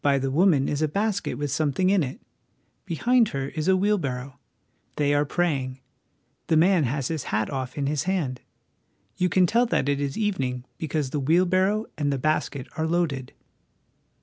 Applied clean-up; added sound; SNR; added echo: none; none; none; none.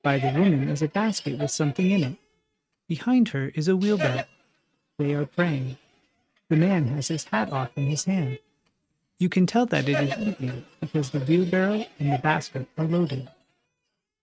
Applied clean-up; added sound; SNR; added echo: neural mask model RNNoise.